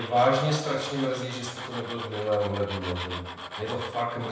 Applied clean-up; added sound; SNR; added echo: none; Tools; 10 dB; reverberation time 0.9 s.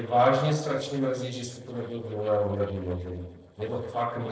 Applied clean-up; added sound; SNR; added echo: neural separator model SepFormer DNS4.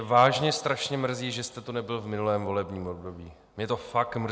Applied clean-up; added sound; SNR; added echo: none; none; none; none.